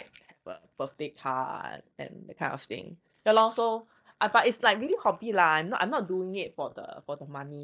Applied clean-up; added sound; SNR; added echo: neural mask model DeepFilterNet 3.